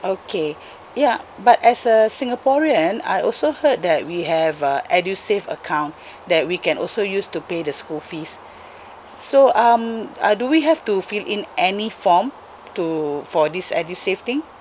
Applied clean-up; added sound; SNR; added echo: none; none; none; none.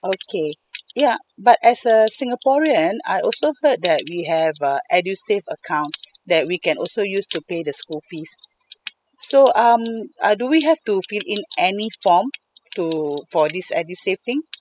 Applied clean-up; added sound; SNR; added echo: classical method spectral subtraction.